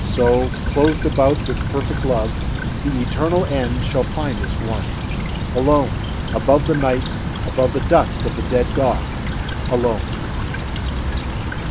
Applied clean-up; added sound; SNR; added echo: none; Stream / Trickle, dribble; 1 dB; none.